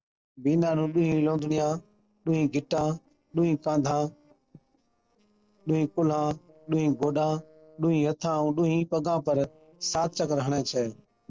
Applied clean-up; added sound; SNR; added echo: neural separator model SepFormer DNS4.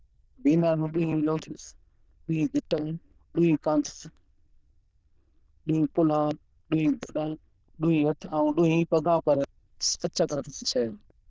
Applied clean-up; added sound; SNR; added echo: neural diffusion model UNIVERSE++.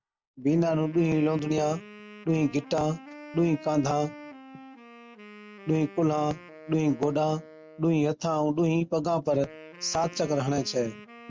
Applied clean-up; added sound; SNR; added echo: none; Wind instrument, woodwind instrument; 19 dB; none.